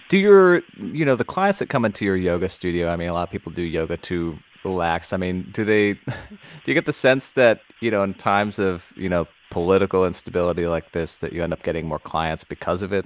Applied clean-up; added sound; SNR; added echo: none; none; none; none.